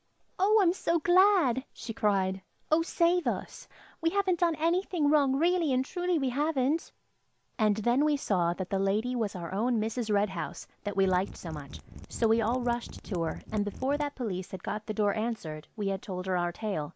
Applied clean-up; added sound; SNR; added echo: none; Mechanisms; 15 dB; none.